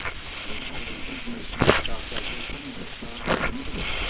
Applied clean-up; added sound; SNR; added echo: neural separator model SepFormer WHAMR!.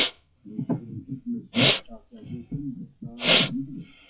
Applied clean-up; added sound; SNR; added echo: classical method WPE with log-MMSE.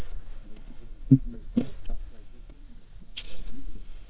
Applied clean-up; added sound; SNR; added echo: neural mask model DeepFilterNet 3.